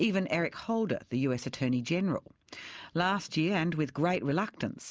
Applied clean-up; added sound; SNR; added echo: none; none; none; none.